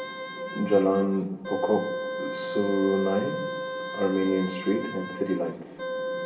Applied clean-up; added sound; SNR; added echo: none; Wind instrument, woodwind instrument; 6 dB; reverberation time 0.8 s.